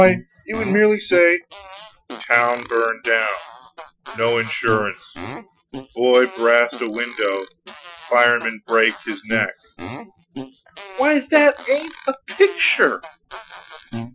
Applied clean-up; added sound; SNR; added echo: classical method Wiener filter.